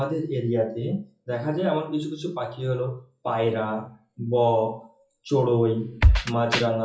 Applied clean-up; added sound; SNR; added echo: classical method WPE with log-MMSE.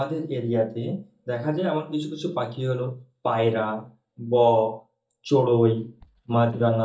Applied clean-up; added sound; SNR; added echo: neural mask model DeepFilterNet 3.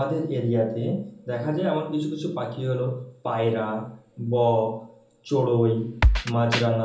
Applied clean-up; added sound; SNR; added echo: none; Drum kit; -2 dB; reverberation time 1.2 s.